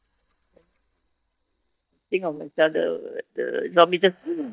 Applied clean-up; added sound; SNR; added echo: neural mask model DeepFilterNet 3.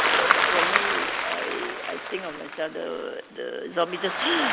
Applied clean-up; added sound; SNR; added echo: none; Applause; -4 dB; none.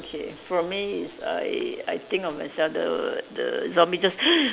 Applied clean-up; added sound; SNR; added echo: none; none; none; none.